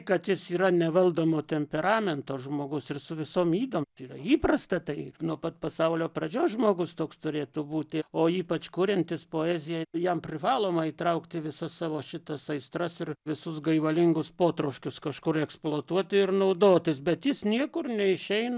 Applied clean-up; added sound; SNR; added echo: none; none; none; none.